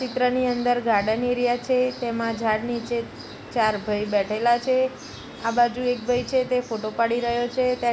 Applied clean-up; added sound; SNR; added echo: none; none; none; none.